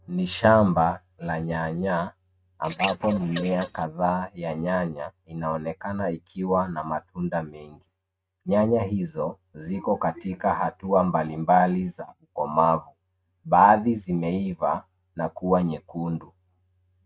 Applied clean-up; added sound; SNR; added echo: neural mask model RNNoise.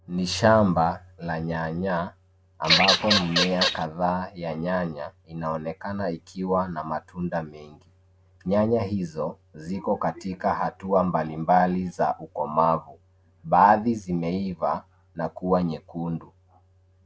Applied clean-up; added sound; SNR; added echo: none; Bird vocalization, bird call, bird song / Fowl; -3 dB; none.